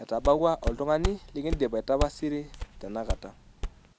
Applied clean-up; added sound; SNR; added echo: none; Walk, footsteps; 5 dB; none.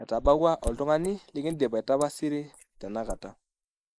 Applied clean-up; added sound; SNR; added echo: neural mask model Resemble Enhance denoiser.